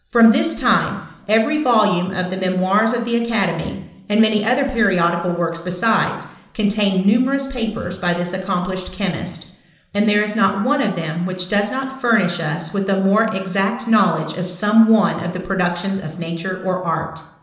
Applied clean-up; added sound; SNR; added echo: none; none; none; reverberation time 0.9 s.